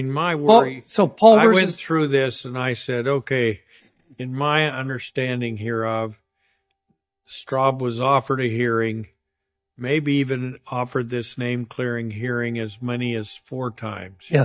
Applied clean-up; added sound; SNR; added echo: neural mask model DeepFilterNet 3.